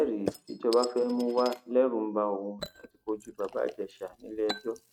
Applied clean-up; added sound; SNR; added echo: neural mask model RNNoise.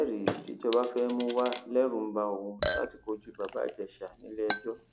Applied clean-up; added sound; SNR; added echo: none; Chink, clink / Liquid; 2 dB; none.